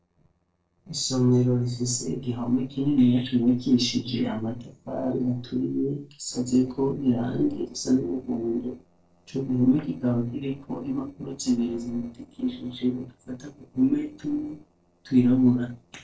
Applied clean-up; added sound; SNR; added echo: neural separator model SepFormer DNS4.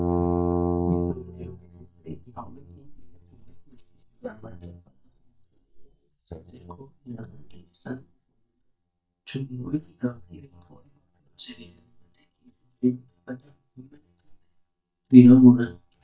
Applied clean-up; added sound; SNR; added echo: neural mask model DeepFilterNet 3.